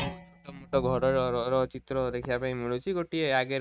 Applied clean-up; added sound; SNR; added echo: neural mask model RNNoise.